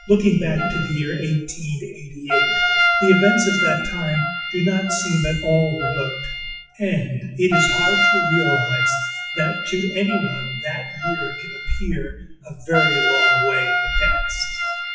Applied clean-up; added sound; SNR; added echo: classical method WPE with log-MMSE.